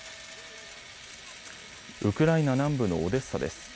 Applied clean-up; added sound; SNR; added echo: none; Engine / Drill; 16 dB; none.